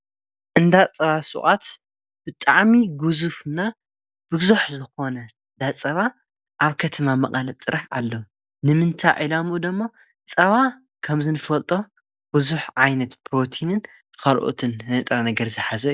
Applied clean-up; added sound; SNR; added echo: none; none; none; none.